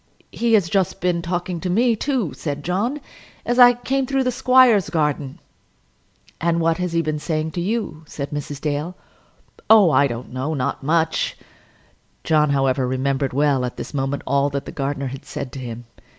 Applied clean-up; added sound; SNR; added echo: none; none; none; none.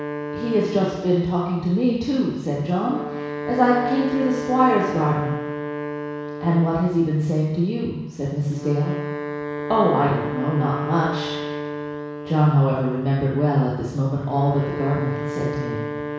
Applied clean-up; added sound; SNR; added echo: none; Wind instrument, woodwind instrument; 9 dB; reverberation time 1.1 s.